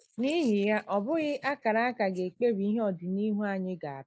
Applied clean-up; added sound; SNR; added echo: neural mask model Resemble Enhance denoiser.